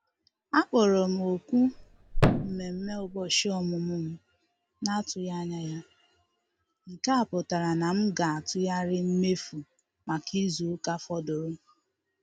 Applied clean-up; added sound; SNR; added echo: none; Thump, thud; -1 dB; none.